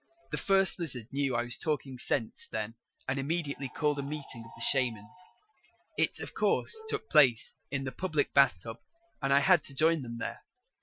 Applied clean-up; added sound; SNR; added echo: classical method Wiener filter.